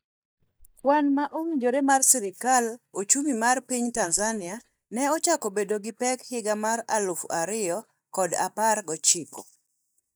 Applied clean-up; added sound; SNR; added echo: neural mask model DeepFilterNet 3.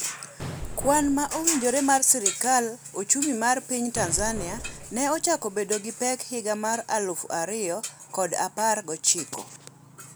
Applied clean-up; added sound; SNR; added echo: none; Explosion; 14 dB; none.